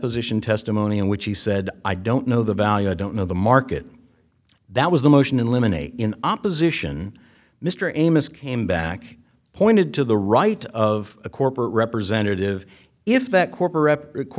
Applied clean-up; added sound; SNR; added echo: none; none; none; none.